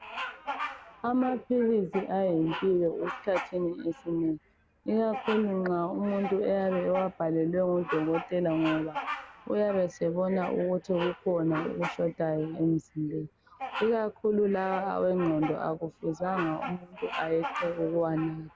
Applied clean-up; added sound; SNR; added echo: none; Bird vocalization, bird call, bird song; 12 dB; none.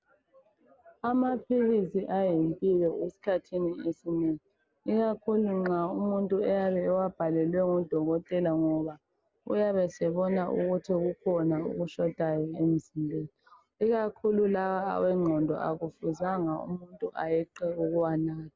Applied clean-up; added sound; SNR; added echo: none; none; none; none.